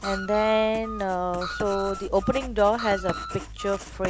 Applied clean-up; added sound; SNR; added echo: none; Writing + Screech; 9 dB; none.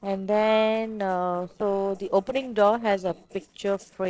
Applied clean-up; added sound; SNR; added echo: neural separator model SepFormer DNS4.